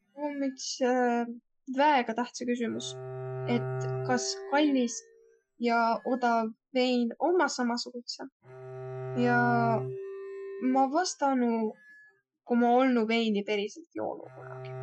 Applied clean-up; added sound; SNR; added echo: classical method Wiener filter.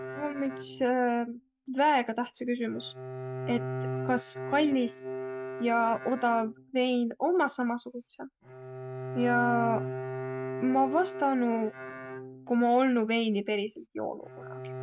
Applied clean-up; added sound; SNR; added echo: neural mask model RNNoise.